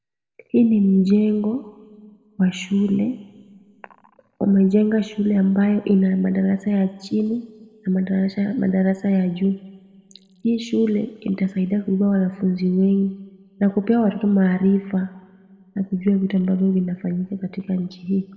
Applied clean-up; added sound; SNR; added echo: none; none; none; reverberation time 1.2 s.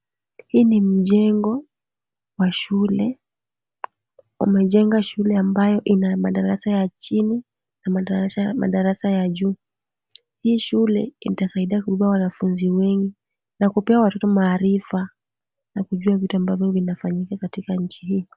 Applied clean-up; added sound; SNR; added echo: none; none; none; none.